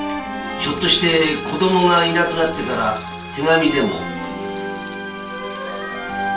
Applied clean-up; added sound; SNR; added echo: none; Sink (filling or washing); 20 dB; reverberation time 0.3 s.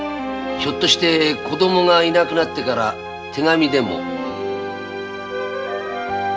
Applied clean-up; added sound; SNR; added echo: none; none; none; none.